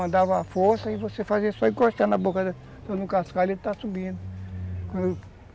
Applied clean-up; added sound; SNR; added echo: none; none; none; none.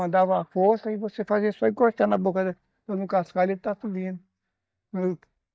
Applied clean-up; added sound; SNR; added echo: neural mask model DeepFilterNet 3.